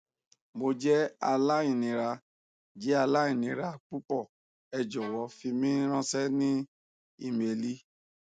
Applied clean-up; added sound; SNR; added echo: none; Bowed string instrument; 20 dB; none.